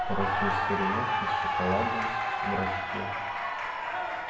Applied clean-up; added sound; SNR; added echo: none; Cheering; -4 dB; reverberation time 0.6 s.